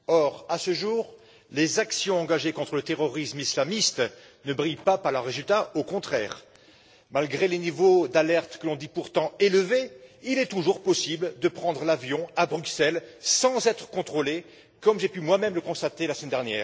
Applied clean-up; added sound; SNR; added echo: none; none; none; none.